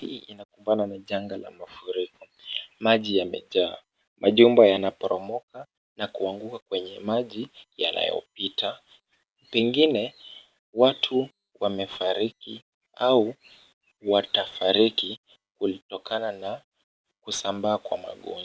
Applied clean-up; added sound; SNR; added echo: none; none; none; none.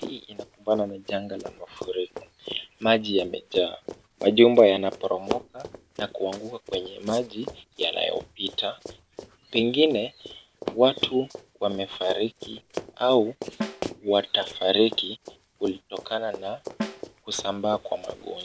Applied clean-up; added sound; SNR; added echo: none; Snare drum + Run; 13 dB; none.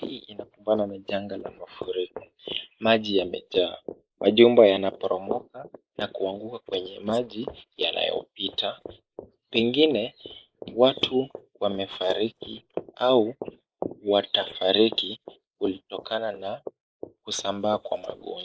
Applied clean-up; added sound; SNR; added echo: neural mask model Resemble Enhance denoiser.